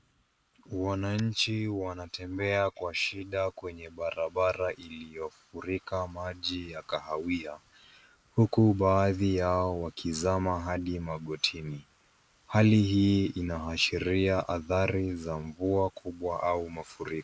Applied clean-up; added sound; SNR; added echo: neural mask model Resemble Enhance denoiser.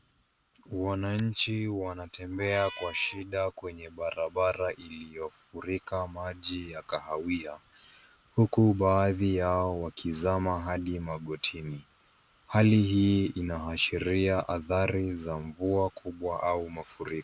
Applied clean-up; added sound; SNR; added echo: none; Meow + Tick; 16 dB; none.